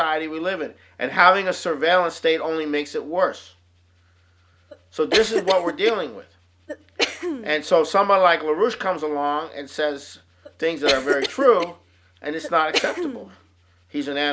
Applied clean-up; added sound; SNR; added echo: none; Cough; 7 dB; none.